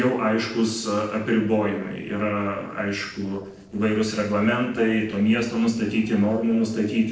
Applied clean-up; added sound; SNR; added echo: neural separator model SepFormer DNS4.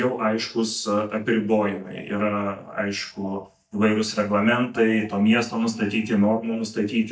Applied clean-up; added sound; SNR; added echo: neural mask model DeepFilterNet 3.